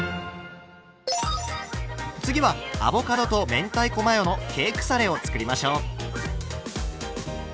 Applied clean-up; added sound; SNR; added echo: none; none; none; none.